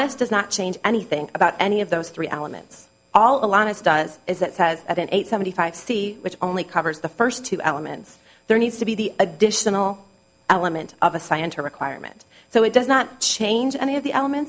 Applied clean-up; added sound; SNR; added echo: none; none; none; none.